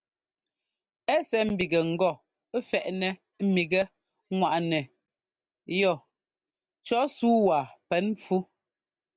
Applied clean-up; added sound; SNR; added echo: none; none; none; none.